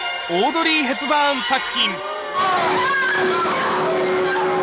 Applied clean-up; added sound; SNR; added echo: none; none; none; none.